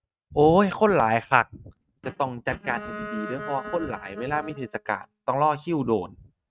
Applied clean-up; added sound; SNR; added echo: neural mask model RNNoise.